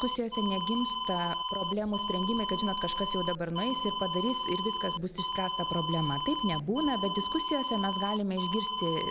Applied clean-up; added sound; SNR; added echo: none; Alarm; 2 dB; none.